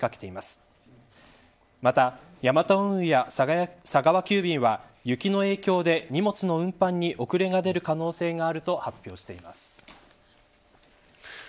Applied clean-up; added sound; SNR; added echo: none; none; none; none.